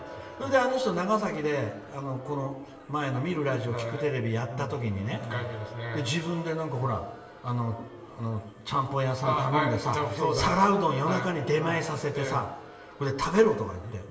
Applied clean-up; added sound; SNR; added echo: none; Crowd; 18 dB; reverberation time 1.1 s.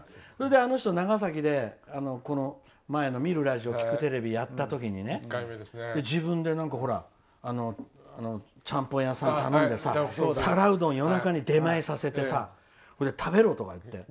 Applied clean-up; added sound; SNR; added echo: none; none; none; none.